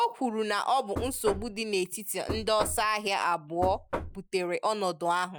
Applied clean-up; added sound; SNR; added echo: none; Knock; 8 dB; none.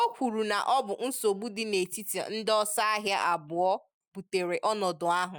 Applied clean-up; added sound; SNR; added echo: none; none; none; none.